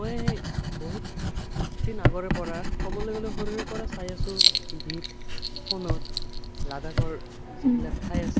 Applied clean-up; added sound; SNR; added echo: none; Writing; -5 dB; none.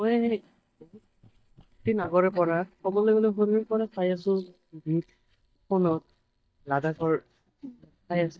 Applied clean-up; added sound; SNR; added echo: neural mask model DeepFilterNet 3.